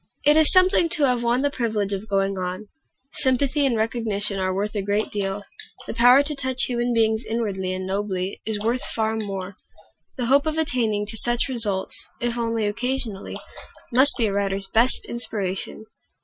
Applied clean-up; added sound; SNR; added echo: classical method Wiener filter.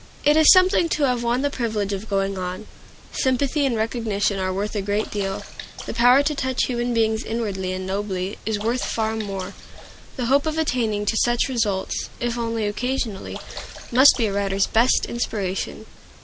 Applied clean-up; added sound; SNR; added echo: none; Sink (filling or washing) / Water / Splash, splatter; 17 dB; none.